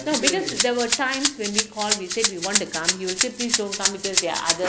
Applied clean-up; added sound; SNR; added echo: none; Rattle (instrument); -2 dB; none.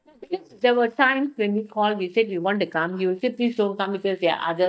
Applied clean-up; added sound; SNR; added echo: neural mask model DeepFilterNet 3.